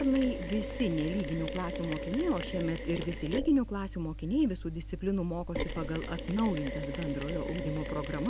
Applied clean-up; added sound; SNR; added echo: none; Mechanisms; 6 dB; none.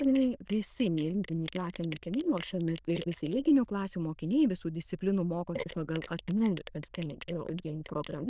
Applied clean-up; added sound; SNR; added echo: neural diffusion model UNIVERSE++.